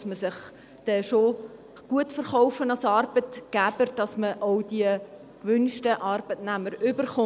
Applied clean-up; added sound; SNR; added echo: none; Tambourine; 17 dB; none.